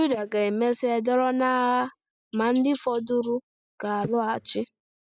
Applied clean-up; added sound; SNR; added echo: neural mask model DeepFilterNet 3.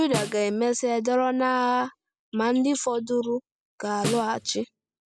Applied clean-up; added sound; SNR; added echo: none; Snare drum; 9 dB; none.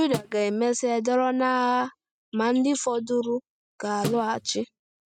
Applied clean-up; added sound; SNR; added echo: neural mask model RNNoise.